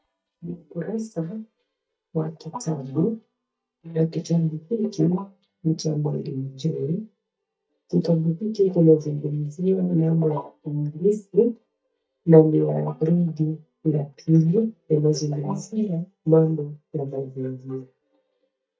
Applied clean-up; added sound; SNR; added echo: neural mask model DeepFilterNet 3.